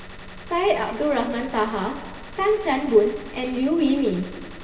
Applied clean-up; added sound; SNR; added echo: none; Gunshot, gunfire; 16 dB; reverberation time 2.5 s.